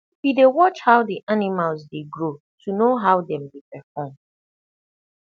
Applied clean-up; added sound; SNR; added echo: none; none; none; none.